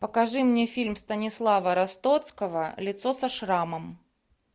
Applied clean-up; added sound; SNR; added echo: none; none; none; none.